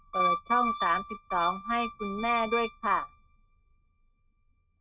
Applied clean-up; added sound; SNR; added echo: neural mask model RNNoise.